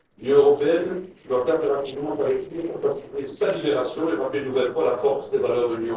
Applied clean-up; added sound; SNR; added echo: neural separator model SepFormer DNS4.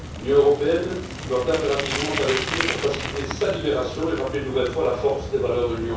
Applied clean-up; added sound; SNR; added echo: none; Bicycle; 7 dB; reverberation time 0.6 s.